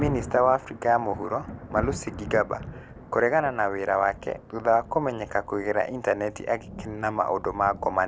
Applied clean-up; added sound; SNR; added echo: none; Thunder; 13 dB; none.